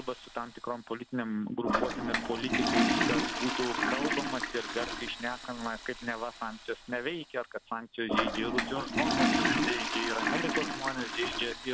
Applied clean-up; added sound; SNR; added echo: none; Toilet flush; -3 dB; none.